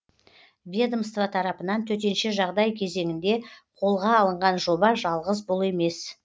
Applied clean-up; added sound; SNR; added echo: none; none; none; none.